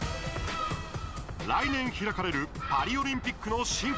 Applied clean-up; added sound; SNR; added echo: none; Gull, seagull; 7 dB; none.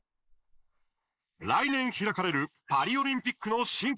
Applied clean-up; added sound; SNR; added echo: neural mask model Resemble Enhance denoiser.